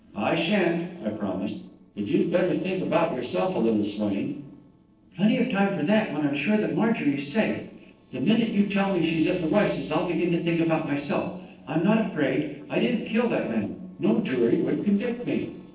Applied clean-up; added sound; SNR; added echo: neural separator model SepFormer DNS4.